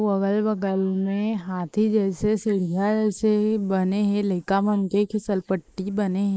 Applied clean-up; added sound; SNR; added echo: neural mask model Resemble Enhance denoiser.